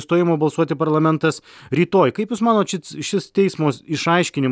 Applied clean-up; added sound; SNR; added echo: none; none; none; none.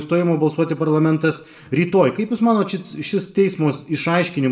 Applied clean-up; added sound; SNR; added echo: none; none; none; reverberation time 0.5 s.